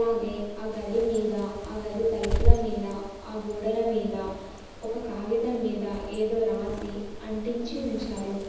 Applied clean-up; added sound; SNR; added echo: none; Bird; 1 dB; reverberation time 1.1 s.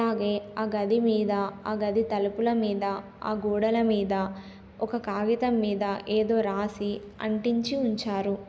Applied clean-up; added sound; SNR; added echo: none; none; none; none.